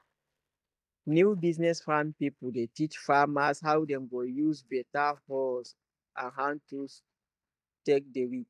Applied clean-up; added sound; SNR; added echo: neural mask model DeepFilterNet 3.